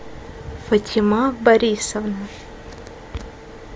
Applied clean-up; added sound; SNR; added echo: none; none; none; none.